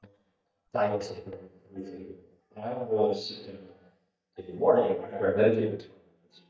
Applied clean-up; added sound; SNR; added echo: neural mask model DeepFilterNet 3.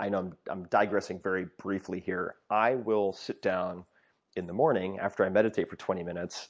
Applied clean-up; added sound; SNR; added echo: none; none; none; none.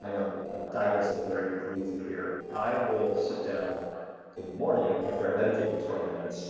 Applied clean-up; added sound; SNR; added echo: neural separator model SepFormer DNS4.